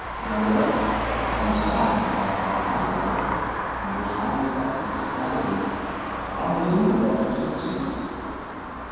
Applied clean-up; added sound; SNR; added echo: none; Traffic noise, roadway noise; 1 dB; reverberation time 2.1 s.